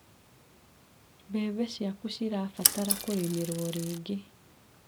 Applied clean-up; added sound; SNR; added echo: none; Mechanisms / Bicycle; -3 dB; none.